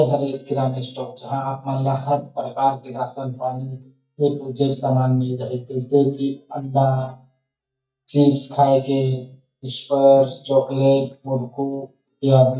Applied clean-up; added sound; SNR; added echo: neural mask model DeepFilterNet 3.